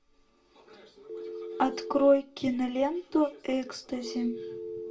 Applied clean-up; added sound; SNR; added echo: none; Telephone; 12 dB; reverberation time 0.2 s.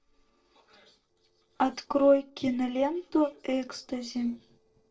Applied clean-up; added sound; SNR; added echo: neural separator model SepFormer DNS4.